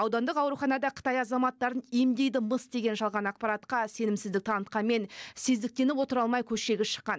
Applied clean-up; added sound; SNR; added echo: none; none; none; none.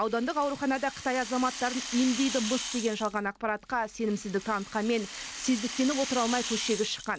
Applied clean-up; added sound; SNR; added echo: none; Rattle (instrument); 9 dB; none.